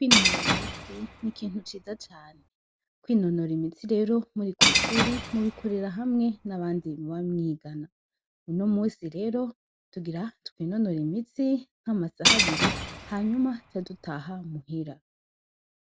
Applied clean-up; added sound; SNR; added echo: none; Shatter / Crushing; -2 dB; none.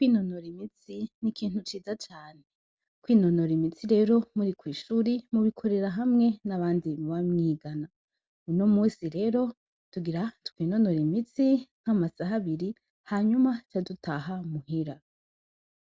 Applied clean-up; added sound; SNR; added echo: none; none; none; none.